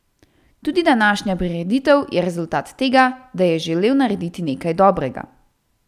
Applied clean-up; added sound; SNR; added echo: none; none; none; none.